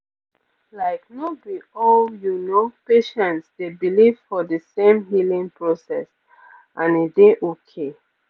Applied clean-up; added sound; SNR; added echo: none; none; none; none.